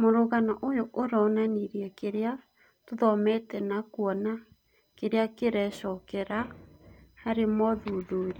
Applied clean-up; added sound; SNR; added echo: none; none; none; none.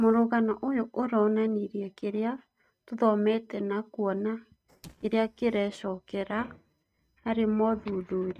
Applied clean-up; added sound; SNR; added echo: neural mask model RNNoise.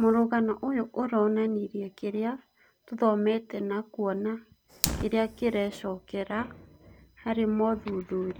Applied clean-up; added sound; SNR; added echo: none; Fire; 14 dB; none.